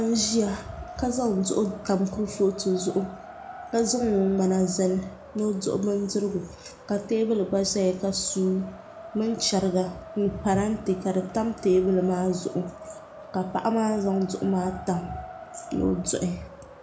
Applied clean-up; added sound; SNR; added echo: none; Wind; 16 dB; reverberation time 0.3 s.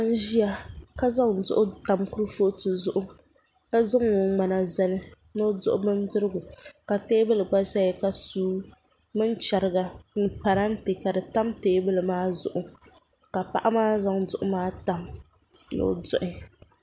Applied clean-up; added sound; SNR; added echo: none; none; none; none.